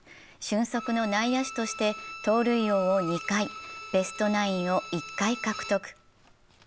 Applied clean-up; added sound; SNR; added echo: none; Bowed string instrument; 12 dB; none.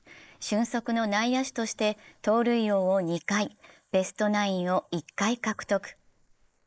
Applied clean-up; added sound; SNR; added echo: neural mask model Resemble Enhance denoiser.